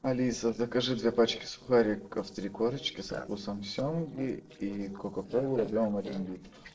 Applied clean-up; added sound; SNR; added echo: neural separator model SepFormer DNS4.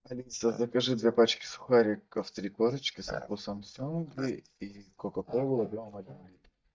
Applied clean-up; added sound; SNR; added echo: neural mask model DeepFilterNet 3.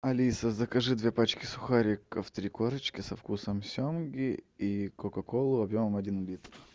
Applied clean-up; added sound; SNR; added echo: none; none; none; none.